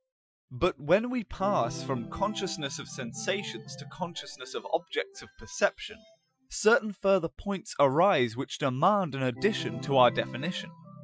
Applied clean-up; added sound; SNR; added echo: classical method Wiener filter.